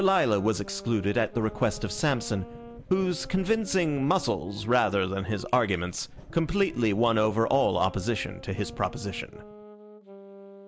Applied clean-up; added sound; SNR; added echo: none; Engine starting / Car + Wind instrument, woodwind instrument; 17 dB; none.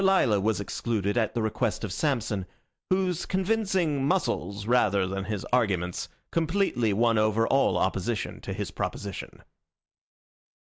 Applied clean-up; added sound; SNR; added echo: none; none; none; none.